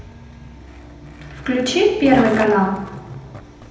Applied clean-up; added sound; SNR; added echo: none; Skateboard; 12 dB; reverberation time 0.8 s.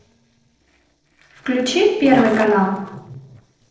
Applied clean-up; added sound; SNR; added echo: neural separator model SepFormer DNS4.